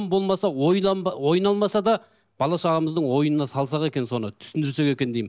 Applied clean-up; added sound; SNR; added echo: none; none; none; none.